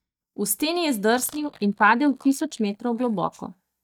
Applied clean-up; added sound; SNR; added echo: neural mask model DeepFilterNet 3.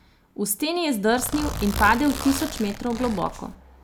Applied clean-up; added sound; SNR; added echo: none; Zipper (clothing); 8 dB; none.